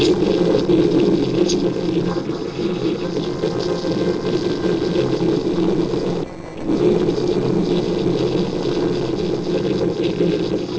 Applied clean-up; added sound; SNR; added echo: neural separator model SepFormer DNS4.